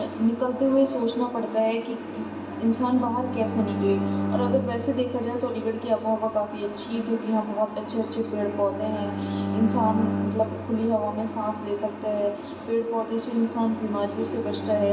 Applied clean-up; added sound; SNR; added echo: none; Bowed string instrument; 7 dB; reverberation time 1.0 s.